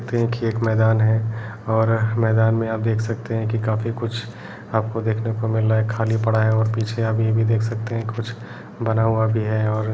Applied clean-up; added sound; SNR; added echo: none; none; none; none.